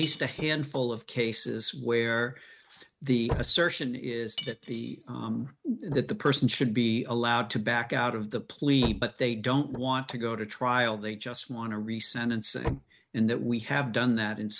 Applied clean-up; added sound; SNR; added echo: neural mask model RNNoise.